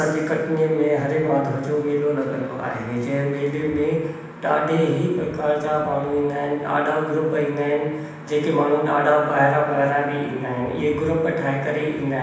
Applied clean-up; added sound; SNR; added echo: none; none; none; reverberation time 1.1 s.